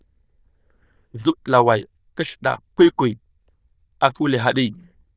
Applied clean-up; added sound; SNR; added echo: neural diffusion model UNIVERSE++.